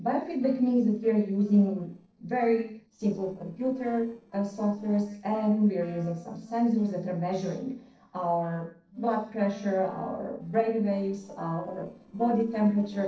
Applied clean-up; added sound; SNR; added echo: neural separator model SepFormer DNS4.